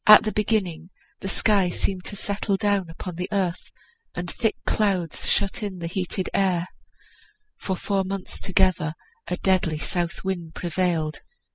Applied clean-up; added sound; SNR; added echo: classical method spectral subtraction.